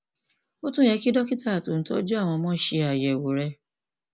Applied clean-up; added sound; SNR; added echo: none; none; none; none.